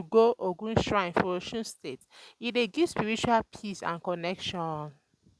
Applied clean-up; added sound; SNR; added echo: none; none; none; none.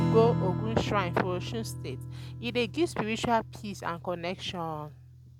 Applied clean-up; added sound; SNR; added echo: none; Strum; 4 dB; none.